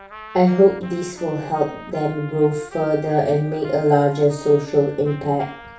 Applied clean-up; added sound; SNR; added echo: none; Trumpet; 19 dB; reverberation time 0.4 s.